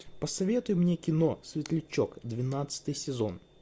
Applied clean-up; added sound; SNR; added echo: none; none; none; none.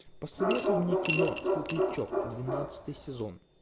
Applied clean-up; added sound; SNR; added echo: none; Bark + Coin (dropping) / Glass; -5 dB; none.